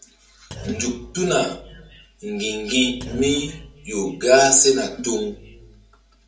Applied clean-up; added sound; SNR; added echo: none; Thump, thud; 18 dB; reverberation time 0.2 s.